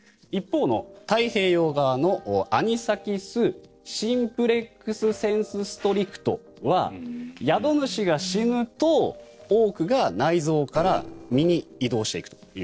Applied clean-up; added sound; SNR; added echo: neural separator model SepFormer DNS4.